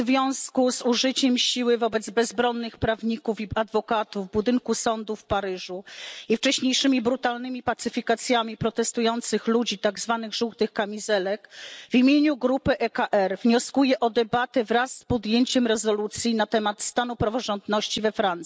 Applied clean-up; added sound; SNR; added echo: none; none; none; none.